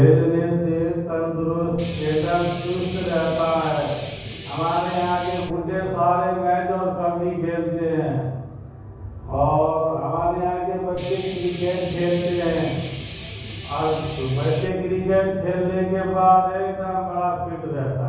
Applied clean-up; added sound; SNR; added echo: none; Guitar; 13 dB; reverberation time 1.3 s.